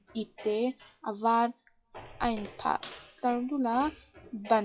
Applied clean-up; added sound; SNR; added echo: classical method WPE with log-MMSE.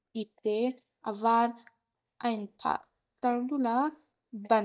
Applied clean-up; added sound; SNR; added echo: neural mask model DeepFilterNet 3.